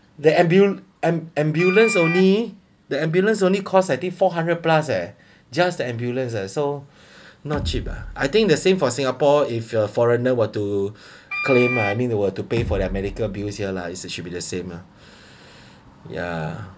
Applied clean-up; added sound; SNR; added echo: none; Wind instrument, woodwind instrument + Bass drum; 8 dB; none.